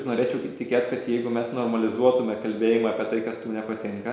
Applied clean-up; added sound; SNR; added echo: none; none; none; none.